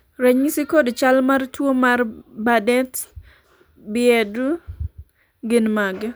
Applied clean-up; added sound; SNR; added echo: none; none; none; none.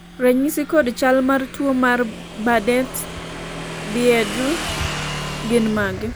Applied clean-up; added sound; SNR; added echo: none; Motorcycle / Engine; 10 dB; none.